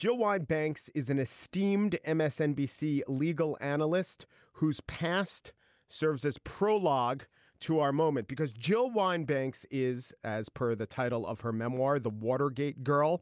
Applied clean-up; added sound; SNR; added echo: none; none; none; none.